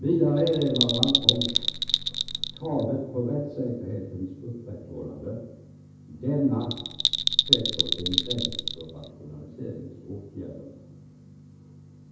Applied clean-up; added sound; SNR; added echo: none; Bell; -3 dB; reverberation time 0.9 s.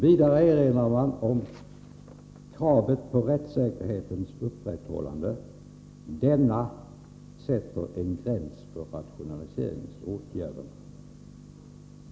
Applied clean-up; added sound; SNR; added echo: none; none; none; none.